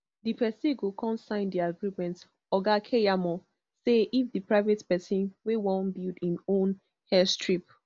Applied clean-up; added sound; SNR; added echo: none; none; none; none.